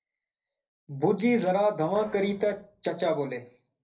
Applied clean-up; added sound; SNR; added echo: neural separator model SepFormer DNS4.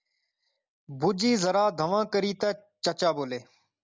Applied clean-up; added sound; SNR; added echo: none; none; none; none.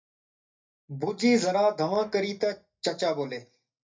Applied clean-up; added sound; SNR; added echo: neural mask model DeepFilterNet 3.